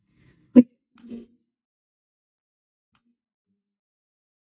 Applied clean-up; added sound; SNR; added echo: neural mask model DeepFilterNet 3.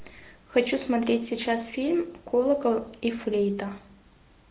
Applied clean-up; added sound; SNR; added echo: none; none; none; none.